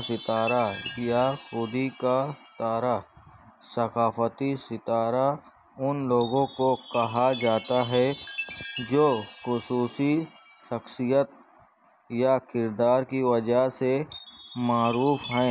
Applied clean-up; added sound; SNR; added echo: none; Chime; 17 dB; none.